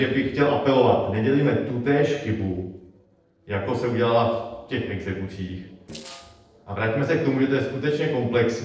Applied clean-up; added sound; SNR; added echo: neural separator model SepFormer DNS4.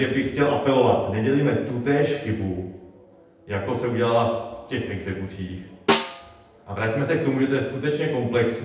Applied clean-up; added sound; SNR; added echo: none; Snare drum; 6 dB; reverberation time 0.8 s.